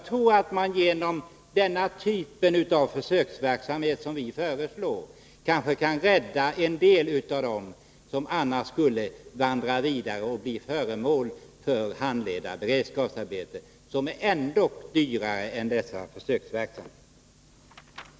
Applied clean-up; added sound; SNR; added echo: none; none; none; none.